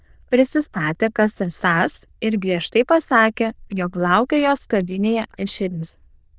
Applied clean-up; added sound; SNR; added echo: neural diffusion model UNIVERSE++.